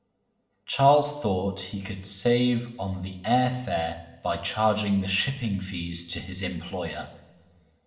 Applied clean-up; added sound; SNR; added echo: none; none; none; reverberation time 0.9 s.